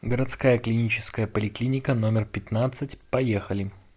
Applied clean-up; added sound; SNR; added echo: none; none; none; none.